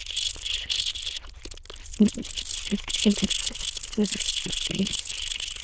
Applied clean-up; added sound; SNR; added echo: neural diffusion model UNIVERSE++.